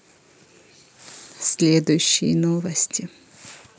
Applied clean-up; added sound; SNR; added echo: none; none; none; none.